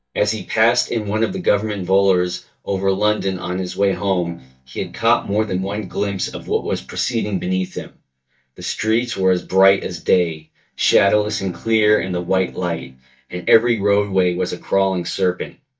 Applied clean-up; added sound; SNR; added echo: neural mask model DeepFilterNet 3.